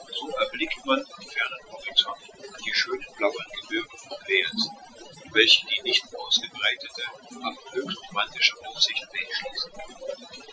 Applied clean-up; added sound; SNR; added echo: classical method Wiener filter.